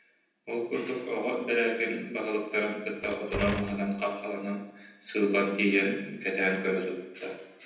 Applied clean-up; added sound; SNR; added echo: none; Door; 8 dB; reverberation time 0.9 s.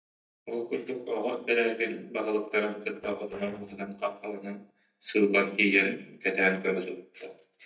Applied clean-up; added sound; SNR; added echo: neural mask model DeepFilterNet 3.